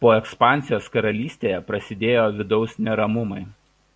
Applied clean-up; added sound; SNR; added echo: none; none; none; none.